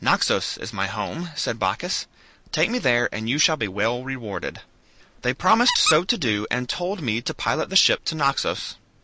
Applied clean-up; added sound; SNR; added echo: none; Squeak; 8 dB; none.